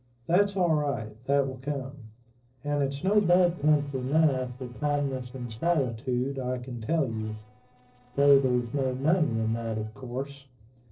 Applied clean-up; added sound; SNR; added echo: neural separator model SepFormer DNS4.